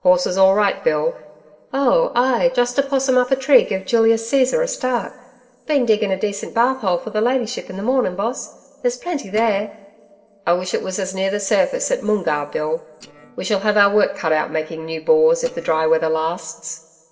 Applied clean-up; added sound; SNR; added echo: neural separator model SepFormer DNS4.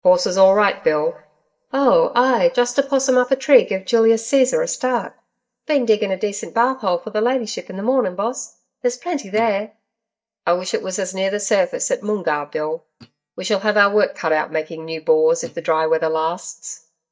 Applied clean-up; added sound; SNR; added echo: neural mask model DeepFilterNet 3.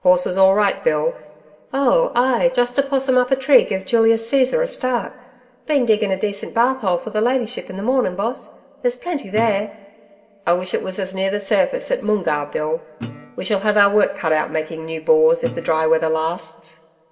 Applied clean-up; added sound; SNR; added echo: none; Guitar; 18 dB; reverberation time 1.5 s.